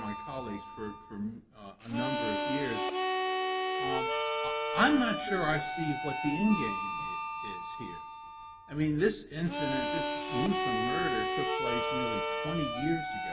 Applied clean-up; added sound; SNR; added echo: none; Harmonica; 0 dB; none.